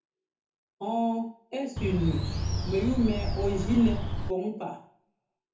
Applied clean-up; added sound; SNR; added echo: none; Bird; 0 dB; reverberation time 0.6 s.